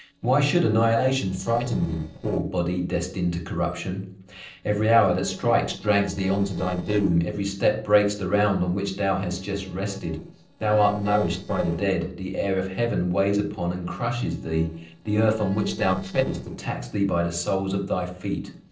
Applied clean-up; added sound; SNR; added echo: neural separator model SepFormer DNS4.